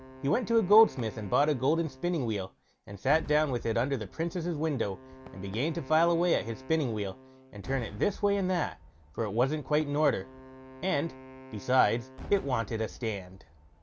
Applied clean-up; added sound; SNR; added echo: none; Cheering / Fireworks + Wind instrument, woodwind instrument; 17 dB; none.